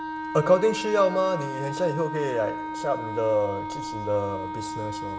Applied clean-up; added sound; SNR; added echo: none; Wind instrument, woodwind instrument; 7 dB; reverberation time 2.7 s.